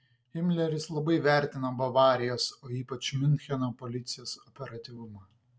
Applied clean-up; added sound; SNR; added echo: none; none; none; none.